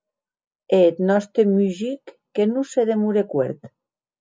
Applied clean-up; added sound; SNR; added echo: none; none; none; none.